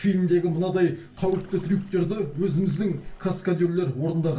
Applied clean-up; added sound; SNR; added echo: none; Splash, splatter; 18 dB; reverberation time 0.3 s.